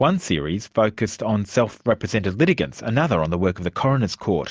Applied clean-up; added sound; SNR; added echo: none; none; none; none.